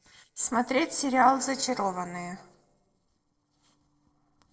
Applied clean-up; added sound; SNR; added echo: neural separator model SepFormer DNS4.